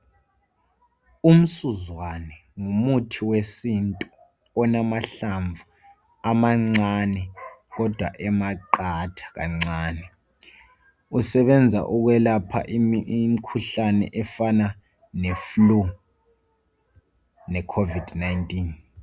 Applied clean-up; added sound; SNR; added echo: none; none; none; none.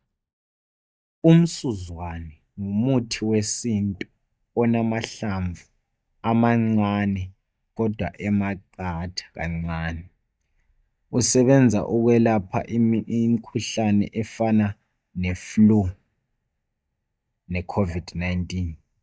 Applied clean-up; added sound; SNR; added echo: neural mask model DeepFilterNet 3.